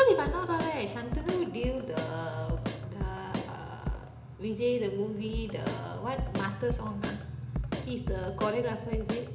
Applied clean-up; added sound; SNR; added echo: none; Drum kit; 6 dB; reverberation time 0.8 s.